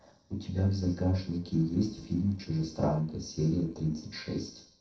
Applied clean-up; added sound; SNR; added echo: neural separator model SepFormer DNS4.